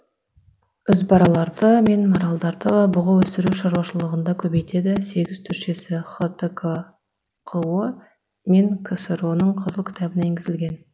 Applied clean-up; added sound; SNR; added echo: none; none; none; none.